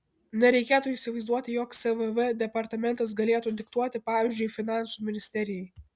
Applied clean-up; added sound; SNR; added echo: none; none; none; none.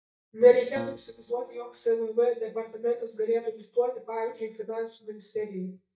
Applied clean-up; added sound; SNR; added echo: neural mask model DeepFilterNet 3.